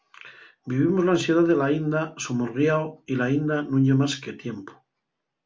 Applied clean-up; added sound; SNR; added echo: none; none; none; none.